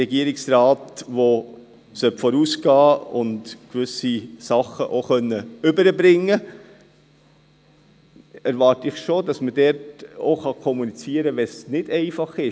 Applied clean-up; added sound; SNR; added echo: none; none; none; none.